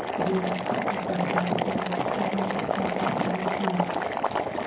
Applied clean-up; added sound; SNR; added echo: none; Boiling; -4 dB; reverberation time 0.9 s.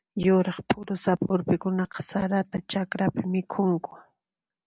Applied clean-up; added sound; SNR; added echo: none; none; none; none.